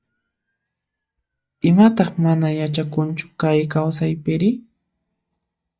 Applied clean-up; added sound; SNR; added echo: neural mask model DeepFilterNet 3.